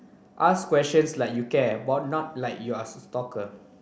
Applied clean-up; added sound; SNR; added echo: none; none; none; none.